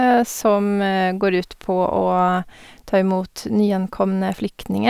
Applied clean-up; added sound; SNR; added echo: none; none; none; none.